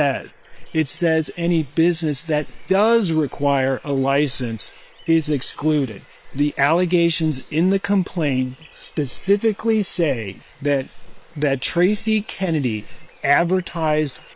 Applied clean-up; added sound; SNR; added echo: neural separator model SepFormer WHAM!.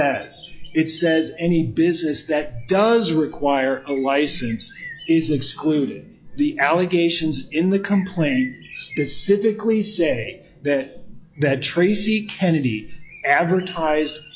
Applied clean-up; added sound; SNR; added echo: classical method log-MMSE.